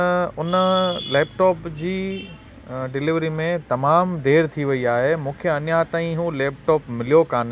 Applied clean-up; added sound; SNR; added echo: none; none; none; none.